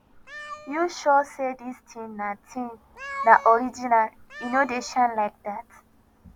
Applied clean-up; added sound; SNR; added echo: none; Meow; 17 dB; none.